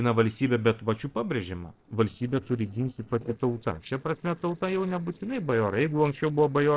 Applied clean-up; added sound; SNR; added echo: neural separator model SepFormer DNS4.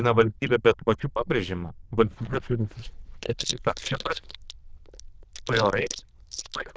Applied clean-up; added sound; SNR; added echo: neural diffusion model UNIVERSE++.